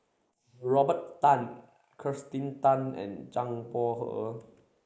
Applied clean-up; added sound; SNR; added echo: neural mask model Resemble Enhance denoiser.